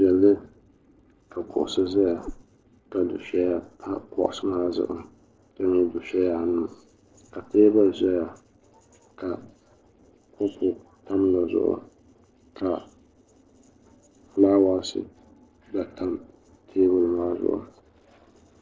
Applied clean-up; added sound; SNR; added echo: neural separator model SepFormer DNS4.